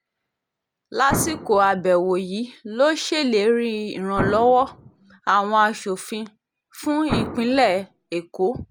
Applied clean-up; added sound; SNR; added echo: none; Explosion; 7 dB; none.